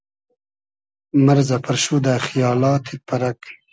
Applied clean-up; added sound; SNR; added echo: none; none; none; none.